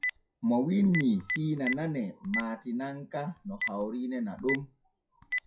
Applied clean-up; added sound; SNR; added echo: classical method WPE with log-MMSE.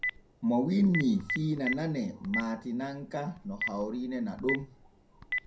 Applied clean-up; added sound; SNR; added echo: none; Telephone; 8 dB; reverberation time 0.3 s.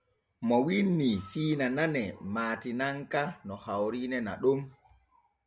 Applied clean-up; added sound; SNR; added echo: none; none; none; none.